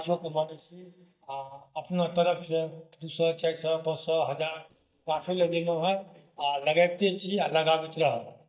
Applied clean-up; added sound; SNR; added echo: neural mask model DeepFilterNet 3.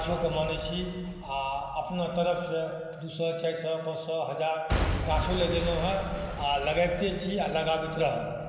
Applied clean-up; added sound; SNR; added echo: none; Shatter / Crushing / Boom; 7 dB; reverberation time 0.9 s.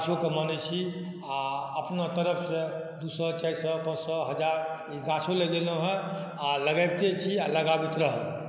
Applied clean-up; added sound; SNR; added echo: none; none; none; none.